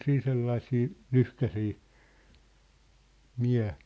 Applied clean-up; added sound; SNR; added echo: none; none; none; none.